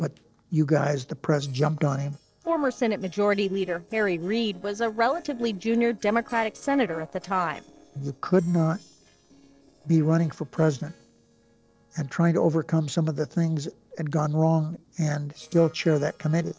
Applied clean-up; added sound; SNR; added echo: neural separator model SepFormer DNS4.